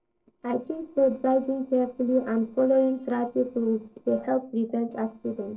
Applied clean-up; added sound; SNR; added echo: neural separator model SepFormer DNS4.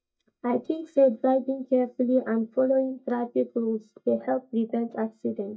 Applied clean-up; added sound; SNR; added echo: neural mask model DeepFilterNet 3.